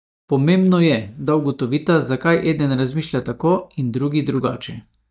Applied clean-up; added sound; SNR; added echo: neural mask model DeepFilterNet 3.